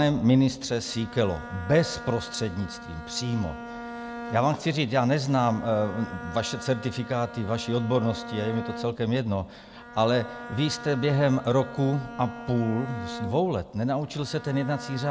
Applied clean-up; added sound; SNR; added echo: none; Bowed string instrument; 14 dB; none.